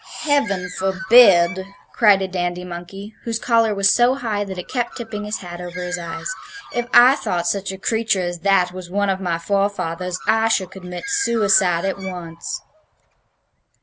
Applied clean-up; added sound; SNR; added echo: none; Bird; 17 dB; none.